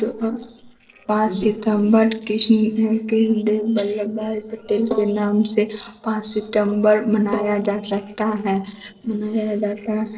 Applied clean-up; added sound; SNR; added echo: neural separator model SepFormer DNS4.